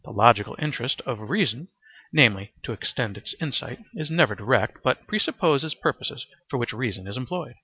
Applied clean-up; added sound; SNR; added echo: none; none; none; none.